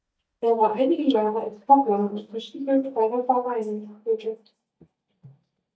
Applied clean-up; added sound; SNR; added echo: neural mask model DeepFilterNet 3.